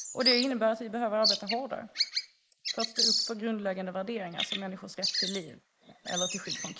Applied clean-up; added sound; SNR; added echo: neural mask model Resemble Enhance denoiser.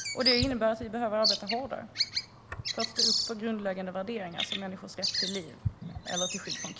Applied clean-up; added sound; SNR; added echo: none; Bird vocalization, bird call, bird song; 0 dB; none.